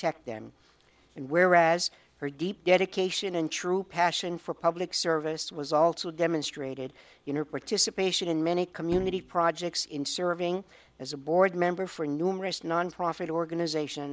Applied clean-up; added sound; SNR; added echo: none; Bowed string instrument; 15 dB; none.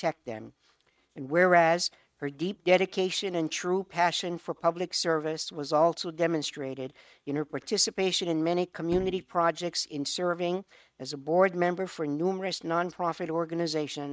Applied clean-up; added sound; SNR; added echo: neural mask model RNNoise.